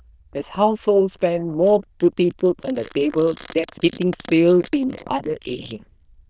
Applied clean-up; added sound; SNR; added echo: neural diffusion model UNIVERSE++.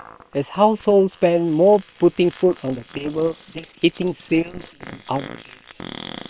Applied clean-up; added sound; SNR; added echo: neural separator model SepFormer WHAM!.